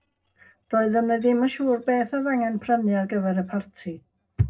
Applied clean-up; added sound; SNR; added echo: neural separator model SepFormer DNS4.